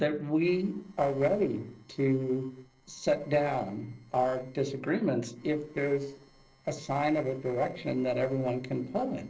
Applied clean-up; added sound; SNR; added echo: neural separator model SepFormer DNS4.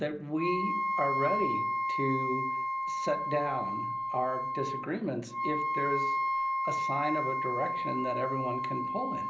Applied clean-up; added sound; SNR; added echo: none; Wind instrument, woodwind instrument; -2 dB; reverberation time 0.5 s.